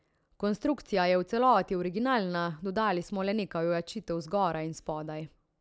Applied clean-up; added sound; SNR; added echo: none; none; none; none.